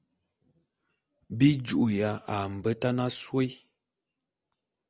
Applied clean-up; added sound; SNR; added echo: none; none; none; none.